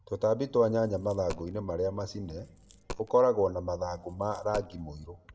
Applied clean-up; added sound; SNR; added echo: none; Coin (dropping); 17 dB; reverberation time 0.7 s.